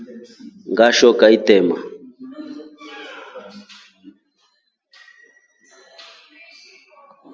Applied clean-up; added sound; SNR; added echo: none; none; none; none.